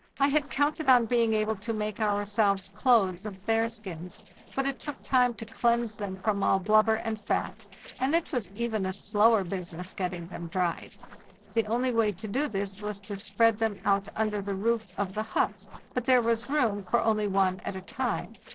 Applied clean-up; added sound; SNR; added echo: neural separator model SepFormer DNS4.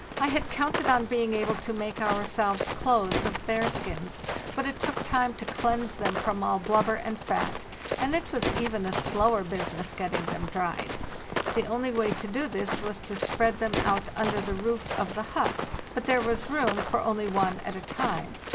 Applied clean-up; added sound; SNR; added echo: none; Walk, footsteps; 4 dB; none.